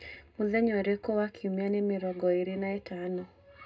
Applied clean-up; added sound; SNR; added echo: none; none; none; reverberation time 0.2 s.